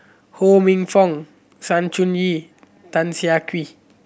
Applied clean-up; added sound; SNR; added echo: none; none; none; none.